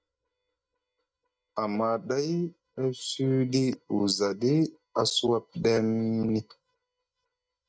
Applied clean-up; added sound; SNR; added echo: neural mask model DeepFilterNet 3.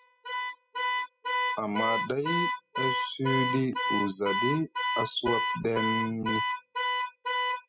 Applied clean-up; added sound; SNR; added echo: classical method spectral subtraction.